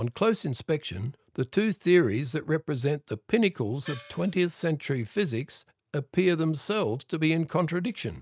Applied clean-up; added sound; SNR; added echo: neural mask model RNNoise.